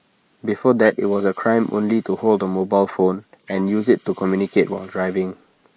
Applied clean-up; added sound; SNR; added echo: neural mask model Resemble Enhance denoiser.